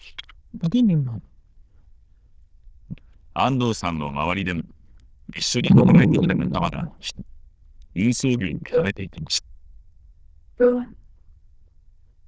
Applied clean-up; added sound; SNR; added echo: neural diffusion model UNIVERSE++.